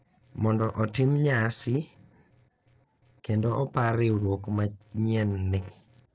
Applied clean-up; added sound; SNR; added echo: neural separator model SepFormer DNS4.